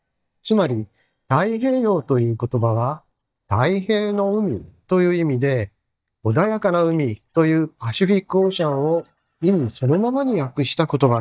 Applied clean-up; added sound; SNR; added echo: neural mask model DeepFilterNet 3.